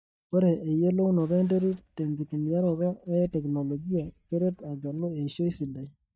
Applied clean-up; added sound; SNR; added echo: neural mask model DeepFilterNet 3.